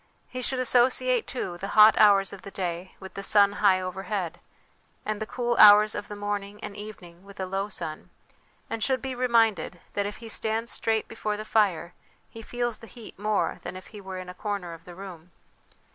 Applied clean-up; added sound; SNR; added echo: none; none; none; none.